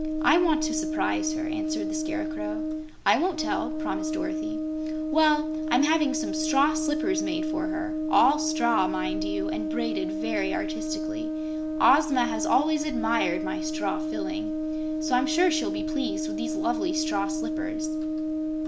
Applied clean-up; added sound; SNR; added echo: none; Brass instrument; 1 dB; none.